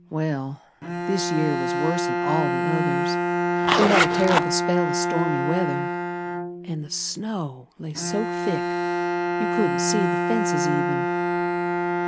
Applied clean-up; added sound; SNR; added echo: none; Zipper (clothing) + Bowed string instrument; -3 dB; none.